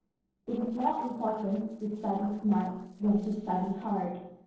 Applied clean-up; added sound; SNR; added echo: neural separator model SepFormer DNS4.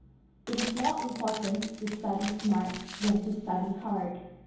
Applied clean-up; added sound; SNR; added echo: none; Tearing; 10 dB; reverberation time 2.2 s.